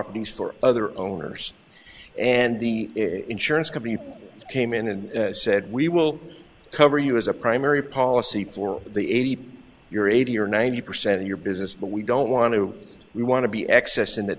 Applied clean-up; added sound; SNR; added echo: none; none; none; none.